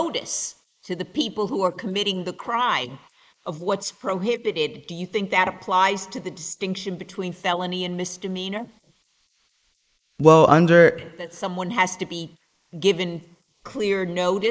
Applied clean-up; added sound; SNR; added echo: neural mask model Resemble Enhance denoiser.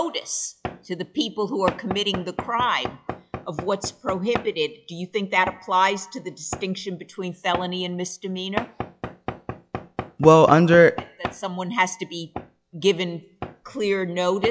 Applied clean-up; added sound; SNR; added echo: classical method log-MMSE.